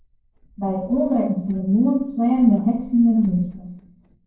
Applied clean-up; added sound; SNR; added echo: neural separator model SepFormer DNS4.